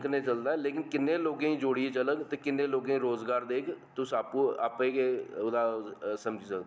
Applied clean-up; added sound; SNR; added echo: none; none; none; none.